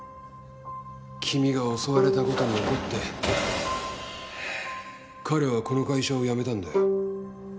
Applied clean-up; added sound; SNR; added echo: none; Bowed string instrument; 5 dB; none.